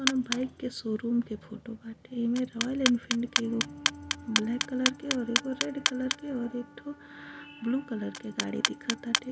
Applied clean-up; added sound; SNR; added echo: none; Clock; 2 dB; none.